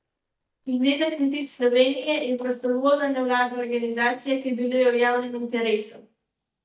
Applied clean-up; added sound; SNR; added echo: neural mask model DeepFilterNet 3.